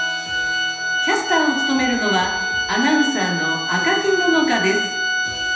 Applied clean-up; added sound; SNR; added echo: none; Organ; 1 dB; reverberation time 0.9 s.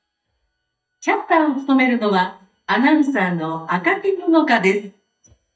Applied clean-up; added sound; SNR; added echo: neural mask model DeepFilterNet 3.